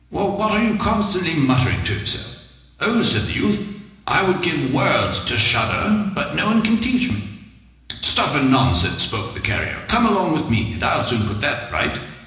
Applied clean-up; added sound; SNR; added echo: none; none; none; reverberation time 1.0 s.